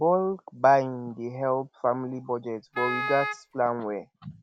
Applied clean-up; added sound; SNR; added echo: none; Wind instrument, woodwind instrument; 6 dB; none.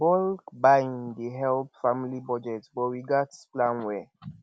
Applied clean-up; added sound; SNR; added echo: none; none; none; none.